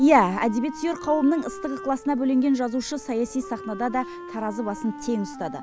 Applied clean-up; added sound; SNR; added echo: none; Wind instrument, woodwind instrument; 15 dB; none.